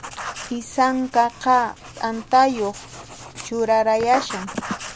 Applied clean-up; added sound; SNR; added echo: none; Writing; 14 dB; none.